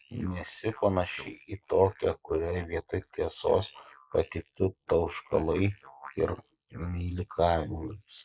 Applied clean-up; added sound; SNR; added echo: neural mask model Resemble Enhance denoiser.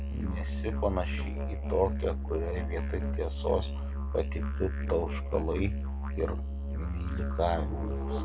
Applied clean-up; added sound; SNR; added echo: none; Musical instrument; -1 dB; none.